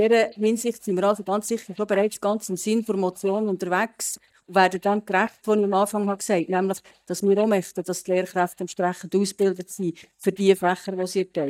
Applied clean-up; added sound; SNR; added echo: neural mask model DeepFilterNet 3.